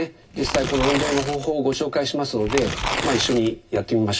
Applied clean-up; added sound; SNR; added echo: none; Tearing; 6 dB; reverberation time 0.4 s.